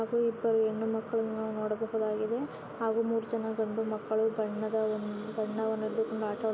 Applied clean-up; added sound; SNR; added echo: none; none; none; none.